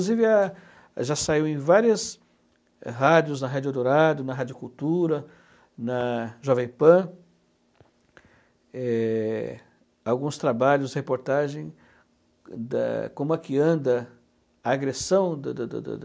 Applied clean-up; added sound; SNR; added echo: none; none; none; none.